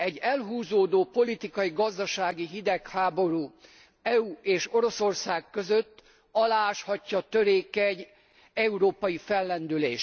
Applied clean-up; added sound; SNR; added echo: none; none; none; none.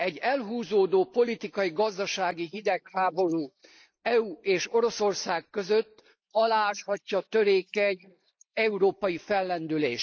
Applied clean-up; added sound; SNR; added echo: neural mask model Resemble Enhance denoiser.